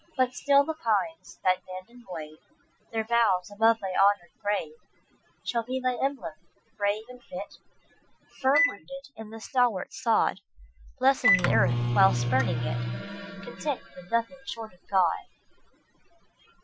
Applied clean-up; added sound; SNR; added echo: classical method Wiener filter.